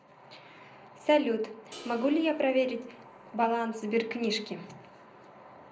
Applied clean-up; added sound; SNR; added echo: none; Crash cymbal; 20 dB; reverberation time 0.5 s.